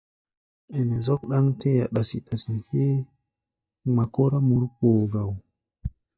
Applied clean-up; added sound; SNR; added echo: neural mask model DeepFilterNet 3.